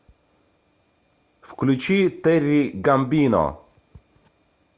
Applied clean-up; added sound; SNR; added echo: none; none; none; none.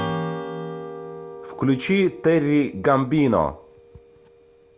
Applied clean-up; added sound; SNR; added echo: none; Strum; 11 dB; none.